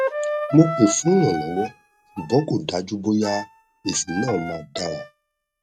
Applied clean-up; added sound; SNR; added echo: neural mask model RNNoise.